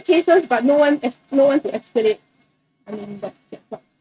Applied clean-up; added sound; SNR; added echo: neural mask model RNNoise.